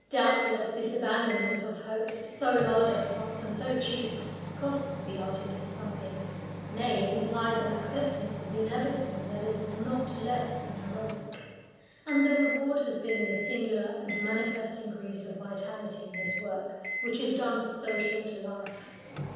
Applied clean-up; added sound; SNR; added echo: none; Microwave oven; 7 dB; reverberation time 1.2 s.